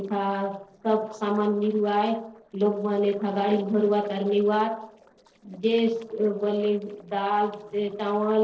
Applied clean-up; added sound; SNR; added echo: neural separator model SepFormer DNS4.